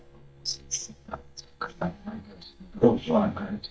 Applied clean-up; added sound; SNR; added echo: neural mask model DeepFilterNet 3.